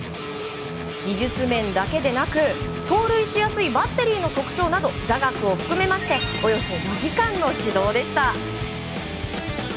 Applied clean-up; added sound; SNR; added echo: none; Wind instrument, woodwind instrument; 14 dB; none.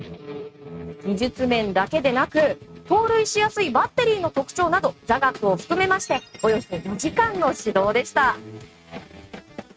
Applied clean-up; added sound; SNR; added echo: neural mask model RNNoise.